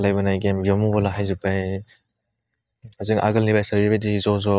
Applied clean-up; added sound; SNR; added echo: neural mask model DeepFilterNet 3.